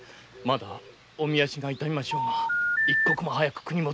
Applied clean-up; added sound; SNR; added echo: none; Telephone; -4 dB; none.